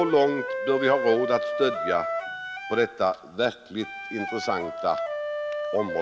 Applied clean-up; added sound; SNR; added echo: none; Wind instrument, woodwind instrument; 5 dB; none.